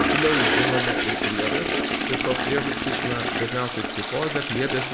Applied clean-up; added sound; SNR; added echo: none; Toilet flush; -3 dB; none.